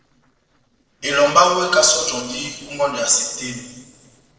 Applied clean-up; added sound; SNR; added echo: neural separator model SepFormer DNS4.